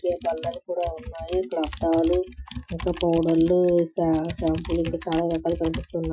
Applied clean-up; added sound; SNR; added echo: classical method Wiener filter.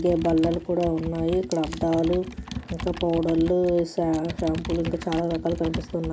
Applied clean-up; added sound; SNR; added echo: none; Computer keyboard; 10 dB; none.